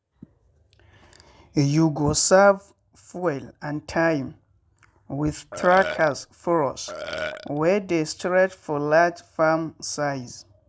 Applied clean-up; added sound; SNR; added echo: none; Burping, eructation; 9 dB; none.